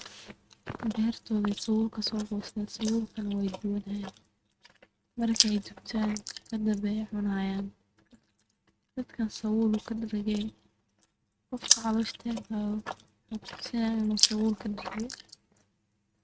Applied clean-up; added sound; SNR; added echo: neural mask model RNNoise.